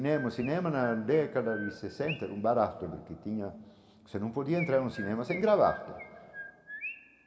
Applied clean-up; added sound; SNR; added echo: none; Chirp, tweet; 15 dB; reverberation time 1.7 s.